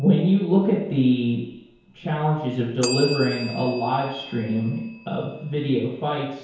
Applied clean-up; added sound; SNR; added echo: none; Bell; 16 dB; reverberation time 1.0 s.